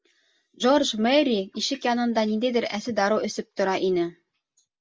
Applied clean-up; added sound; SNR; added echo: none; none; none; none.